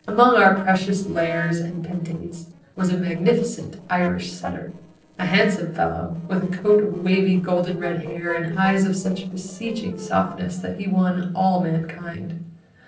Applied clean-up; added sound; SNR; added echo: neural separator model SepFormer DNS4.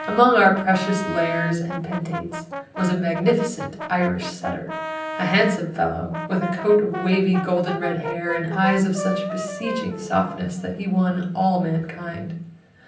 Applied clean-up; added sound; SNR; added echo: none; Brass instrument; 10 dB; reverberation time 0.6 s.